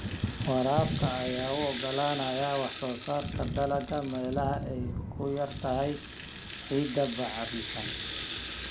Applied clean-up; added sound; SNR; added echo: none; Thunder + Rattle (instrument); 4 dB; none.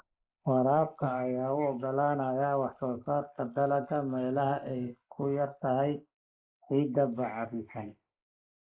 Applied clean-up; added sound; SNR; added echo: neural mask model Resemble Enhance denoiser.